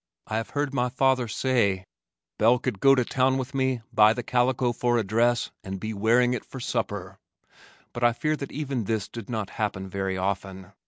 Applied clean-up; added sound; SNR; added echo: none; none; none; none.